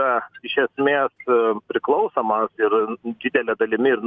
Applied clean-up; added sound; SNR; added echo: none; none; none; none.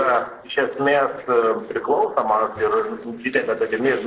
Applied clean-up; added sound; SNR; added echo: neural separator model SepFormer DNS4.